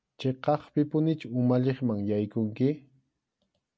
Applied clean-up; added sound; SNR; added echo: none; none; none; none.